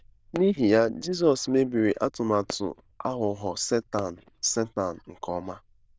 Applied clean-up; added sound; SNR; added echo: neural diffusion model UNIVERSE++.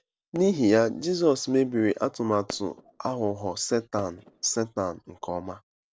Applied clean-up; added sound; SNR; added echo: neural separator model SepFormer DNS4.